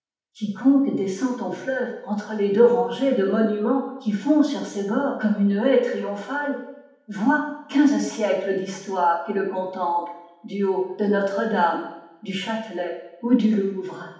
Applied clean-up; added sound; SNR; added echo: none; none; none; reverberation time 0.8 s.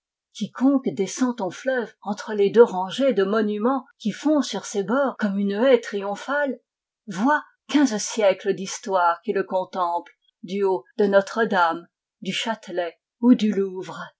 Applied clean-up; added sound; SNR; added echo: none; none; none; none.